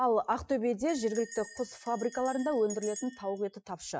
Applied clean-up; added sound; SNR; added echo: classical method Wiener filter.